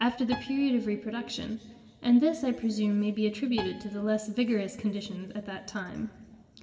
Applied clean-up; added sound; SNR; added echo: none; Piano; 19 dB; reverberation time 1.7 s.